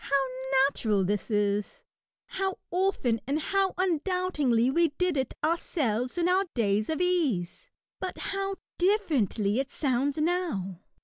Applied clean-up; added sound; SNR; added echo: none; none; none; none.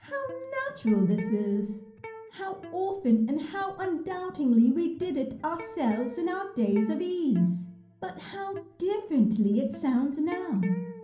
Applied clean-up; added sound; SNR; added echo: none; Electric guitar; 19 dB; reverberation time 0.6 s.